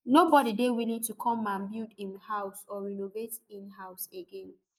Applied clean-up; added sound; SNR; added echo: neural mask model Resemble Enhance denoiser.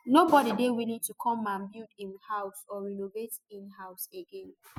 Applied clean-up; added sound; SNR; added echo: classical method spectral subtraction.